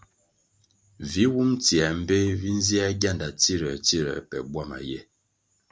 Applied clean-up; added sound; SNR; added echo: none; none; none; none.